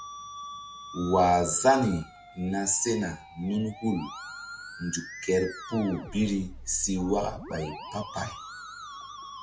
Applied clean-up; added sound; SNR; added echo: none; Musical instrument; 13 dB; none.